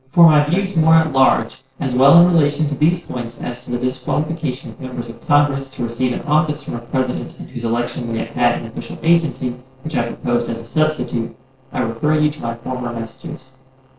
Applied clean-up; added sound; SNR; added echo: neural separator model SepFormer DNS4.